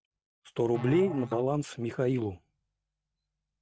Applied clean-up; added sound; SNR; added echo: neural mask model RNNoise.